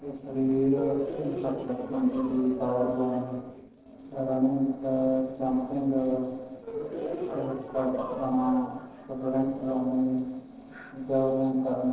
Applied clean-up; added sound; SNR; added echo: neural separator model SepFormer DNS4.